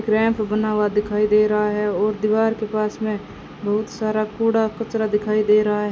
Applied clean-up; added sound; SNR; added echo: none; none; none; none.